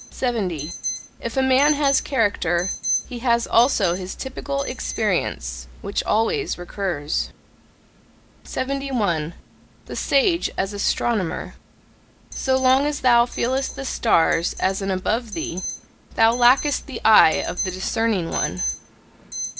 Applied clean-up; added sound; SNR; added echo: none; Alarm; 12 dB; none.